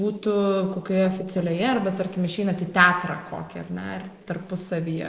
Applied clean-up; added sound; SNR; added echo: neural separator model SepFormer DNS4.